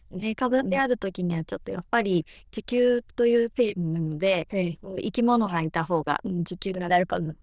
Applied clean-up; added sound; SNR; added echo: neural diffusion model UNIVERSE++.